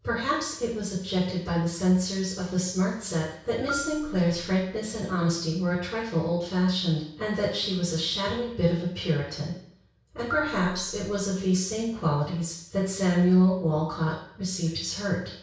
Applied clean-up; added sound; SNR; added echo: none; Marimba, xylophone; 13 dB; reverberation time 0.6 s.